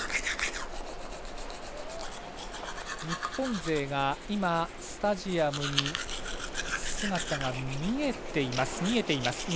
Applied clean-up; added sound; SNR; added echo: none; Domestic sounds, home sounds; 4 dB; none.